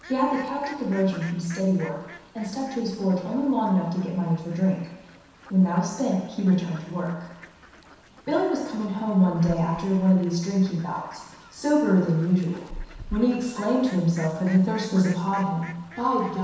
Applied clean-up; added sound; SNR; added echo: none; Fowl; 20 dB; reverberation time 1.0 s.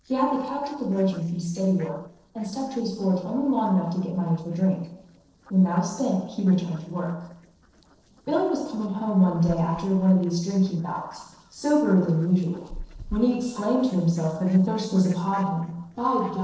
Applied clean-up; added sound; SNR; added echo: neural separator model SepFormer DNS4.